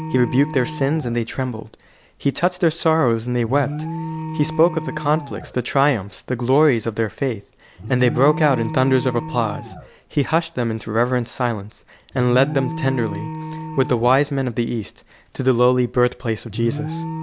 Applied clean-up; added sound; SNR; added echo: none; Alarm; 11 dB; none.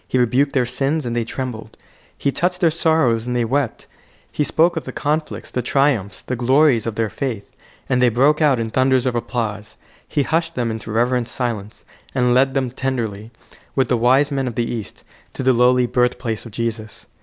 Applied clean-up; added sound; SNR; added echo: none; none; none; none.